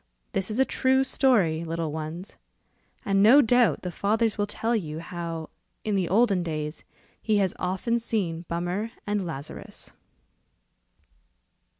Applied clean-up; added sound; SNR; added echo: none; none; none; none.